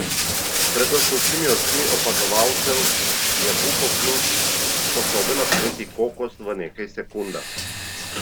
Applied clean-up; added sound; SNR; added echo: none; Bathtub (filling or washing); -5 dB; none.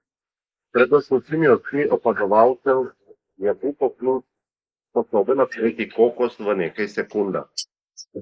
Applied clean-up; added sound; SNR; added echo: neural mask model Resemble Enhance denoiser.